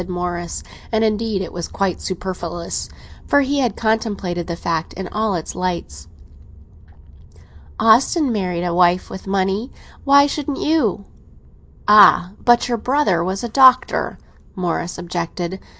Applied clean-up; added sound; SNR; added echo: none; none; none; none.